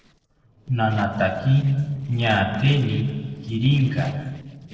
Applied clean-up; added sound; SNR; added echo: neural separator model SepFormer DNS4.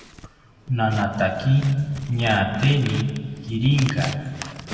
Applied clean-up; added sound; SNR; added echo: none; Scissors; 15 dB; reverberation time 1.7 s.